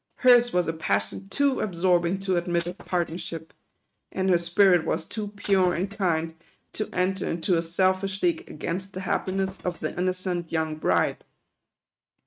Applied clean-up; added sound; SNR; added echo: neural mask model RNNoise.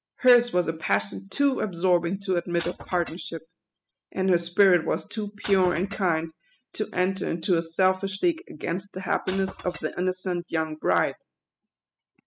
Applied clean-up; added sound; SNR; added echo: classical method spectral subtraction.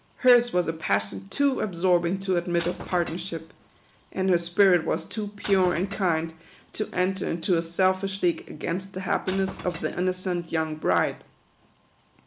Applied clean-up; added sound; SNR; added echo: none; Shatter / Crushing; 18 dB; none.